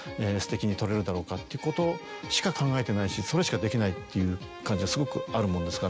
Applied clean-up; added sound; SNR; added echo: none; none; none; none.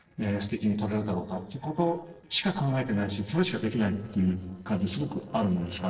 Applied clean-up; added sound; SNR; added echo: neural separator model SepFormer DNS4.